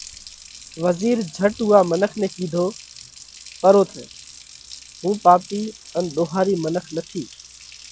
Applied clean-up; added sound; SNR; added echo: none; Water tap, faucet; 19 dB; none.